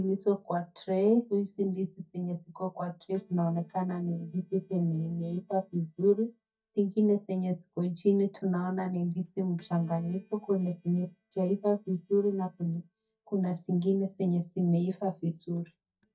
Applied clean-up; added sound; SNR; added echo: neural mask model DeepFilterNet 3.